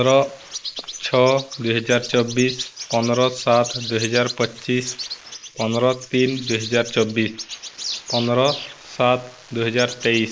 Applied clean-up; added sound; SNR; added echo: neural mask model Resemble Enhance denoiser.